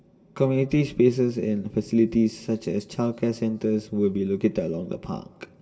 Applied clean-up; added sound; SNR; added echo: none; none; none; reverberation time 2.3 s.